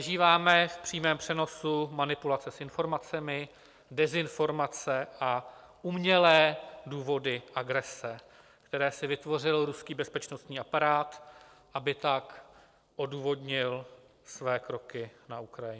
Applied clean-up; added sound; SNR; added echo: none; none; none; none.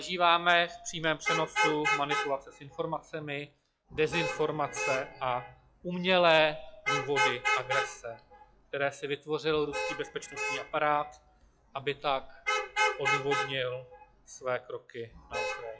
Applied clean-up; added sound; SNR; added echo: classical method log-MMSE.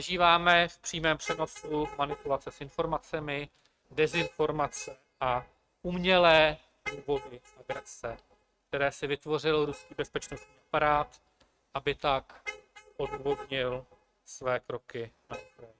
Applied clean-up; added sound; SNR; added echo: neural mask model RNNoise.